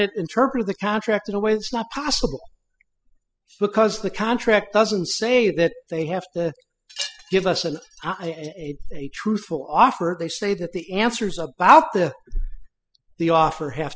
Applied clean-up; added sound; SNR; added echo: classical method spectral subtraction.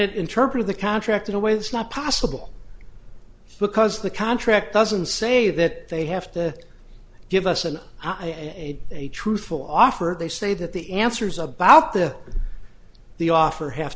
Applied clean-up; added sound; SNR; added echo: none; none; none; none.